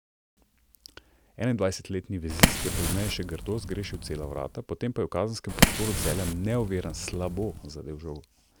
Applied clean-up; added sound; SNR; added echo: none; Fire; -3 dB; none.